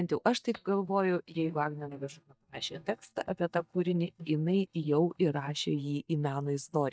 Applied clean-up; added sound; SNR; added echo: neural mask model DeepFilterNet 3.